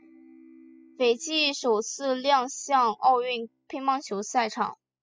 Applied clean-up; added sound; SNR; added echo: classical method spectral subtraction.